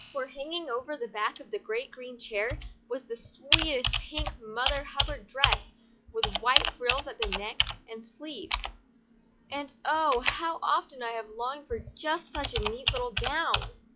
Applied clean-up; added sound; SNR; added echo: classical method log-MMSE.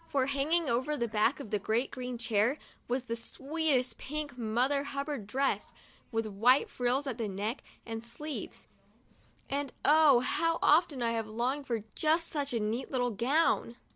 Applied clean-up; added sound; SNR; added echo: none; none; none; none.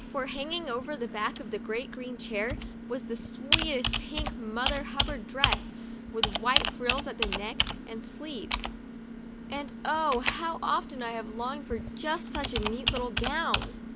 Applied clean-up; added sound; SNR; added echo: none; Computer keyboard; 0 dB; none.